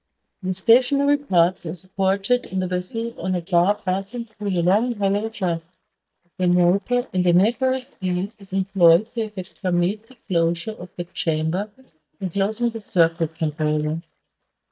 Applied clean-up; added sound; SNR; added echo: neural mask model DeepFilterNet 3.